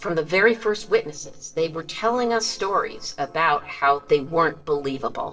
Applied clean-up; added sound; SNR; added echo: neural separator model SepFormer DNS4.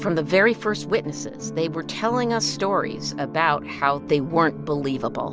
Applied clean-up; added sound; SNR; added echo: none; none; none; none.